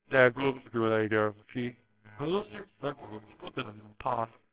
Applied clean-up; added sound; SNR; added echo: neural separator model SepFormer WHAMR!.